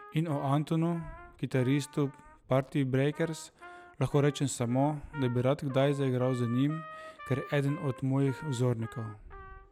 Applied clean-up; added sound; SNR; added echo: none; Trumpet; 19 dB; none.